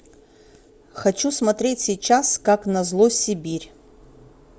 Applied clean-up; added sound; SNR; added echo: none; none; none; none.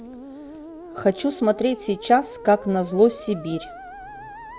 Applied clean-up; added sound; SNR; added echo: none; Musical instrument; 16 dB; none.